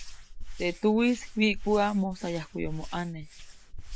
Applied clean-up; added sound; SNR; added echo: none; Hands; 9 dB; none.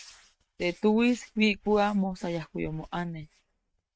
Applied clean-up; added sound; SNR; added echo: neural mask model RNNoise.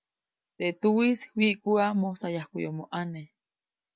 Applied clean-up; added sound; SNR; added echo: none; none; none; none.